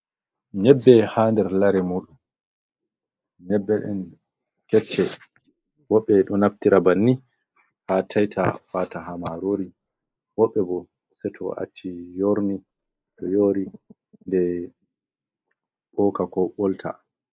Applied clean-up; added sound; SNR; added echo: neural mask model Resemble Enhance denoiser.